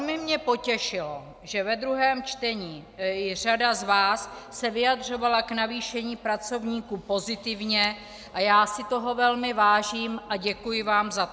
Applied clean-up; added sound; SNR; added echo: none; none; none; none.